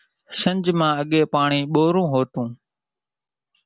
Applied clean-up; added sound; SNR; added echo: none; none; none; none.